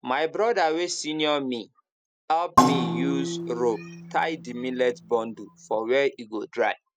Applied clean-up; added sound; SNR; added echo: none; Percussion; 1 dB; none.